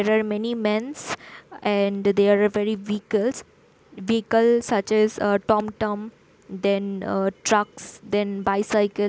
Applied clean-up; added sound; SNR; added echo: none; none; none; none.